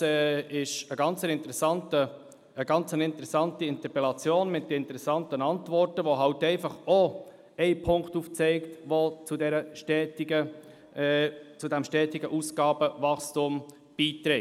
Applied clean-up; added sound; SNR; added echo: none; none; none; none.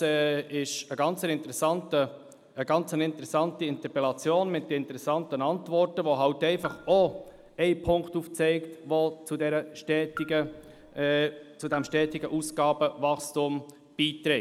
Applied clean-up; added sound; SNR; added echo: none; Raindrop / Drip; 19 dB; none.